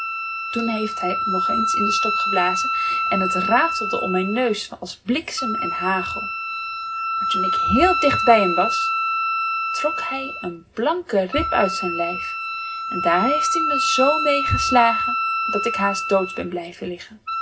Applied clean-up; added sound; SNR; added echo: none; Wind instrument, woodwind instrument; 0 dB; reverberation time 0.4 s.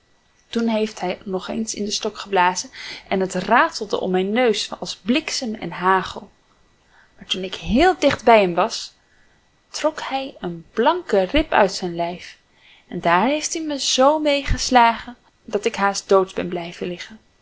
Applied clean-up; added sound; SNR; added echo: none; none; none; none.